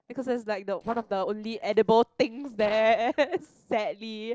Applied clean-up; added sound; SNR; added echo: neural separator model SepFormer DNS4.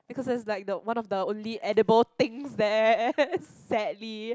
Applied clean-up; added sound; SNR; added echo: none; none; none; none.